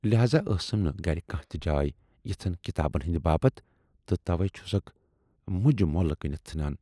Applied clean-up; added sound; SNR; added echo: neural mask model Resemble Enhance denoiser.